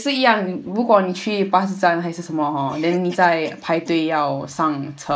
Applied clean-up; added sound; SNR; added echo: neural mask model Resemble Enhance denoiser.